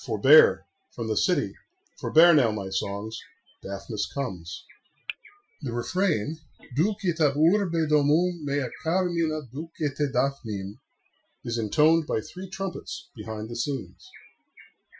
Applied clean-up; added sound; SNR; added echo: classical method Wiener filter.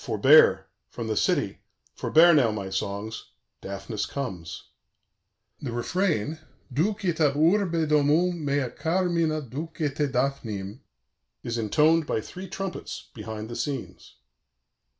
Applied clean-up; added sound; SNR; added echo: none; none; none; none.